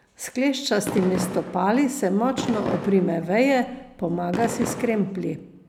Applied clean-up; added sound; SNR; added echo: none; Fireworks; 9 dB; none.